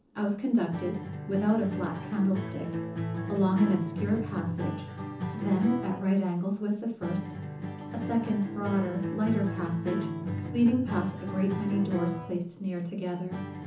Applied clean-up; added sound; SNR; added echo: none; Acoustic guitar; 6 dB; reverberation time 0.7 s.